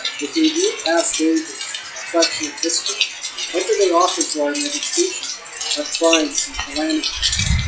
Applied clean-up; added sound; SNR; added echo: classical method log-MMSE.